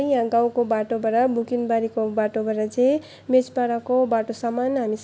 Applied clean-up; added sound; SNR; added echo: none; none; none; none.